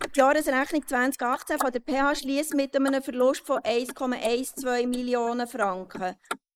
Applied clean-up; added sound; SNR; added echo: neural mask model Resemble Enhance denoiser.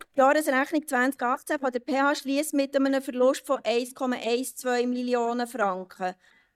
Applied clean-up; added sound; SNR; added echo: neural mask model DeepFilterNet 3.